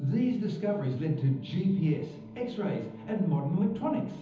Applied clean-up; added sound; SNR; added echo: none; none; none; reverberation time 1.3 s.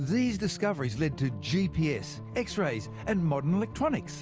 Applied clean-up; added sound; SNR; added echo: none; none; none; none.